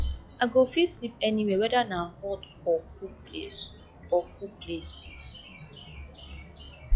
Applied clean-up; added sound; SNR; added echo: classical method log-MMSE.